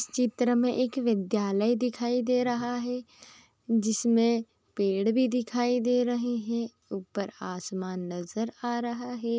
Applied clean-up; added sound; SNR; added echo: none; none; none; none.